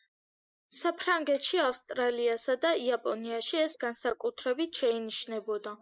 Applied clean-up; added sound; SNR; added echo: neural mask model Resemble Enhance denoiser.